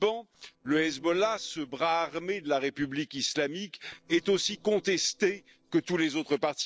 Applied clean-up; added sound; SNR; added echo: neural separator model SepFormer DNS4.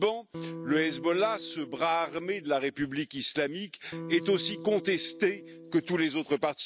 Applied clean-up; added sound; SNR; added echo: none; Electric guitar; 12 dB; none.